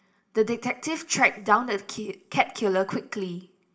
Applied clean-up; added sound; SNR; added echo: none; none; none; reverberation time 0.5 s.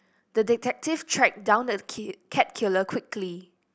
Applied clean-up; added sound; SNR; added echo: none; none; none; none.